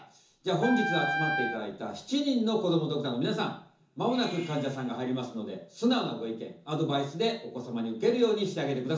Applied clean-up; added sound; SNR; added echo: none; Wind instrument, woodwind instrument; 3 dB; reverberation time 0.6 s.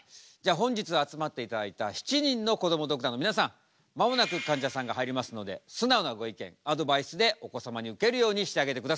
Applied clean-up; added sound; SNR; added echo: none; none; none; none.